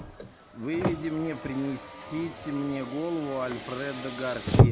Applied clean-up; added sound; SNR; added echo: none; Car; -3 dB; none.